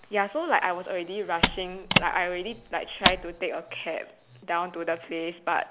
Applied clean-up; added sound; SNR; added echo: none; Mechanisms; -2 dB; none.